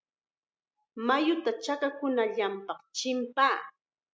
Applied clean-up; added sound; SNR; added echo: none; none; none; none.